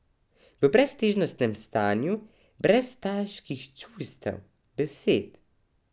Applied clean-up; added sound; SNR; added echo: none; none; none; none.